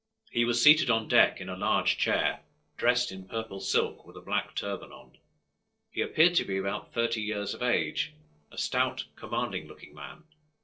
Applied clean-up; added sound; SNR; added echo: neural separator model SepFormer DNS4.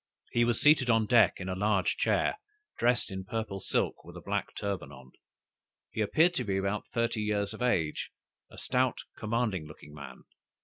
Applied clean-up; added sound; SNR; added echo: none; none; none; none.